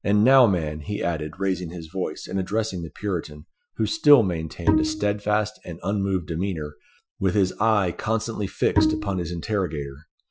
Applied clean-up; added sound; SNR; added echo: classical method Wiener filter.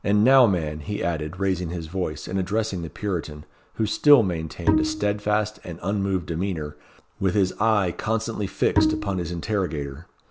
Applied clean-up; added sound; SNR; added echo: none; Bowed string instrument; 2 dB; none.